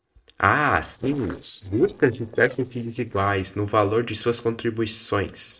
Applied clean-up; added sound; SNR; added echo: neural separator model SepFormer DNS4.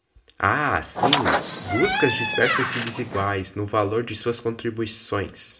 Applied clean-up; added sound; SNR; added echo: none; Squeak; -1 dB; reverberation time 0.4 s.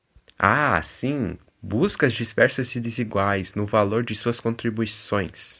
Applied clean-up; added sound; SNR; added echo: none; none; none; none.